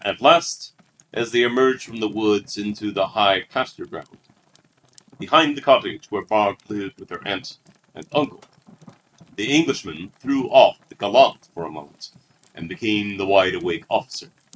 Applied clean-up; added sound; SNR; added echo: neural mask model RNNoise.